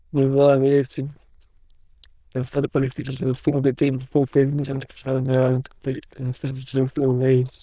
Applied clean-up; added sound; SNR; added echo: neural diffusion model UNIVERSE++.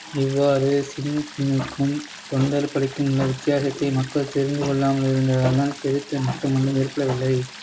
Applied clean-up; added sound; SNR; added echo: none; Stream; 17 dB; none.